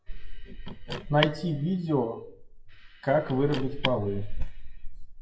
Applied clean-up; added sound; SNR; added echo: classical method WPE with log-MMSE.